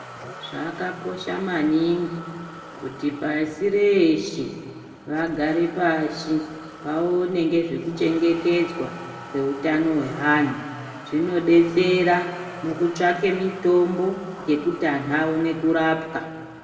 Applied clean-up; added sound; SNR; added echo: none; Motor vehicle (road); 17 dB; reverberation time 1.9 s.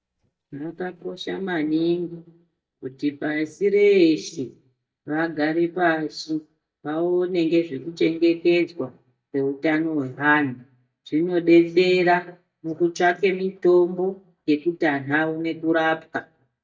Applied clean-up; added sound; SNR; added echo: neural mask model DeepFilterNet 3.